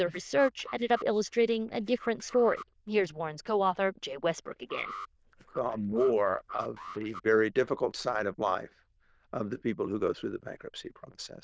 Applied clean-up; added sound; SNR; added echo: neural diffusion model UNIVERSE++.